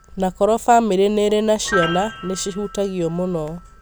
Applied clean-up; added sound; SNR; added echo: none; Piano; 13 dB; none.